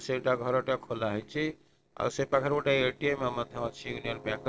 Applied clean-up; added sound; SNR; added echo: neural separator model SepFormer DNS4.